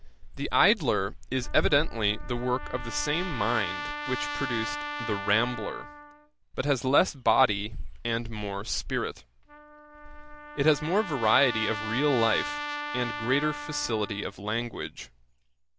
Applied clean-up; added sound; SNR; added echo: none; Trumpet; 10 dB; none.